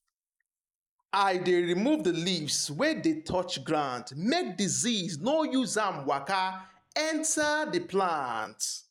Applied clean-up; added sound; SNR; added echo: neural mask model Resemble Enhance denoiser.